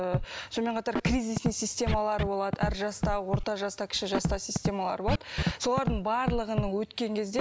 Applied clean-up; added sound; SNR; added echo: none; Scratching (performance technique); 2 dB; none.